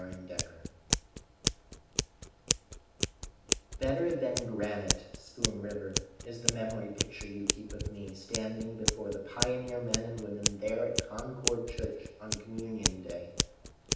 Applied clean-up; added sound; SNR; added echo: none; Scissors; -2 dB; reverberation time 0.8 s.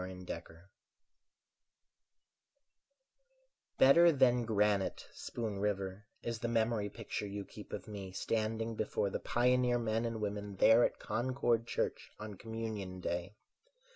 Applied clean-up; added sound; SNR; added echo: none; none; none; none.